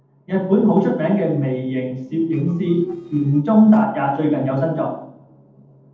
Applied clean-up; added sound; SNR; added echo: neural separator model SepFormer DNS4.